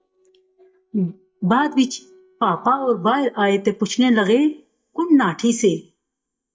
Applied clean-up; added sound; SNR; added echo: neural mask model DeepFilterNet 3.